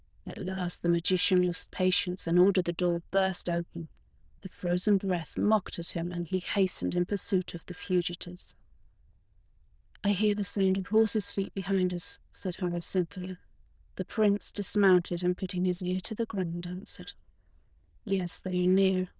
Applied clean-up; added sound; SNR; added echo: neural diffusion model UNIVERSE++.